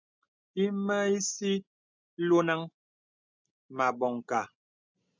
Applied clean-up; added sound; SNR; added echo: none; none; none; none.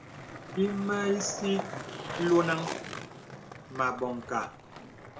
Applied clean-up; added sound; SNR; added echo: none; Skateboard; 8 dB; reverberation time 0.6 s.